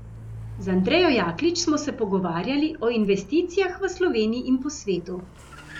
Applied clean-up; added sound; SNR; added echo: none; Car; 18 dB; none.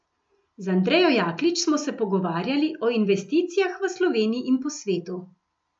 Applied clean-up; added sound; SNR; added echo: none; none; none; none.